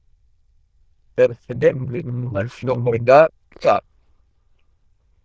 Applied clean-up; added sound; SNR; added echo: neural diffusion model UNIVERSE++.